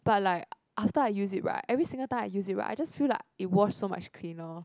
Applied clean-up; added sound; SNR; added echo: none; none; none; none.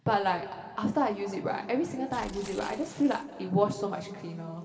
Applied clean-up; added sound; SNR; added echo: none; Tearing; 17 dB; reverberation time 2.4 s.